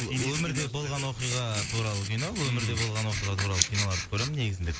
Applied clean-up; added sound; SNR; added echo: neural mask model Resemble Enhance denoiser.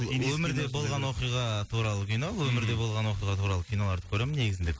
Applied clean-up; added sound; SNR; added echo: none; none; none; none.